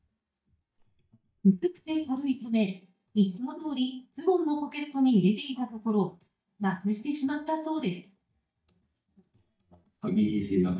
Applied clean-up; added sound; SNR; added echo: neural mask model DeepFilterNet 3.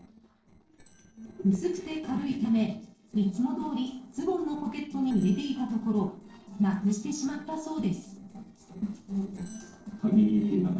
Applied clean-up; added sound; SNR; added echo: neural separator model SepFormer DNS4.